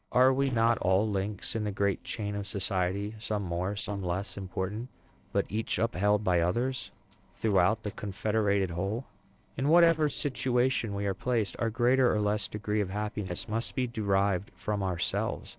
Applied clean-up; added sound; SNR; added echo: neural separator model SepFormer DNS4.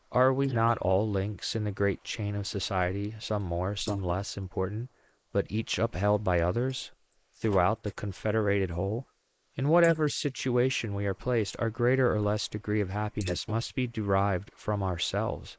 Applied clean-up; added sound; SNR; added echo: neural mask model Resemble Enhance denoiser.